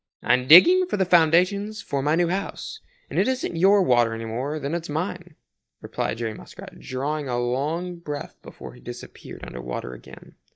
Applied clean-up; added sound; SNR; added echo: neural mask model DeepFilterNet 3.